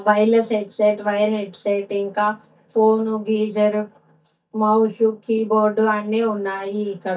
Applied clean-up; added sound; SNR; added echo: neural mask model DeepFilterNet 3.